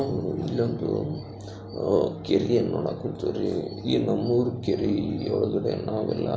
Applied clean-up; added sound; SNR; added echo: none; none; none; none.